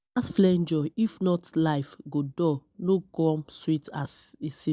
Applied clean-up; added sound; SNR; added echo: none; none; none; none.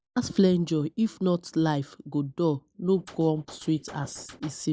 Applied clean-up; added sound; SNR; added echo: neural mask model Resemble Enhance denoiser.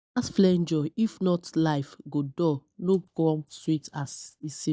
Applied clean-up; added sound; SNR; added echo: neural mask model DeepFilterNet 3.